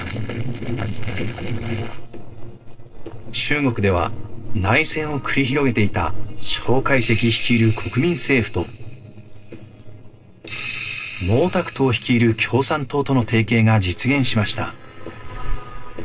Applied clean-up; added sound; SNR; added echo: neural separator model SepFormer DNS4.